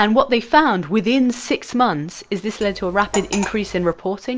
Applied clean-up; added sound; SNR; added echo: none; Cutlery, silverware; 12 dB; none.